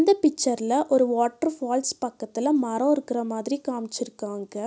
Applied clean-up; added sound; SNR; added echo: none; none; none; none.